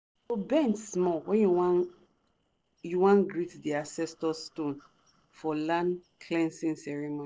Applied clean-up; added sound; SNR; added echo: neural separator model SepFormer DNS4.